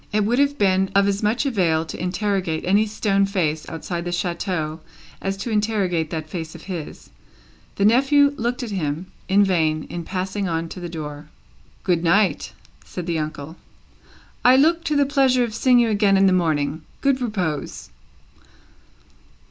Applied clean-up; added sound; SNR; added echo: none; none; none; none.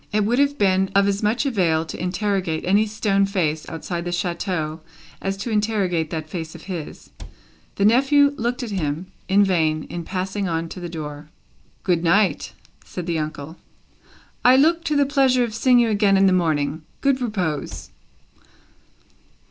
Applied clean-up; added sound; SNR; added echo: neural separator model SepFormer DNS4.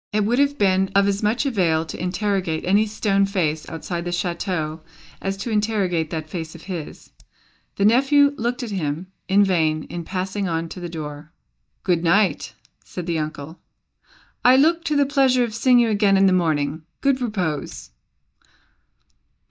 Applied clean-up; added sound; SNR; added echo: neural mask model DeepFilterNet 3.